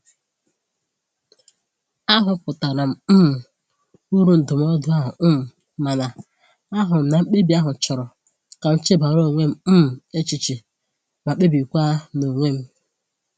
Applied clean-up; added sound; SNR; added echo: none; none; none; none.